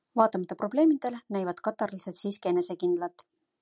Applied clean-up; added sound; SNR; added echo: none; none; none; none.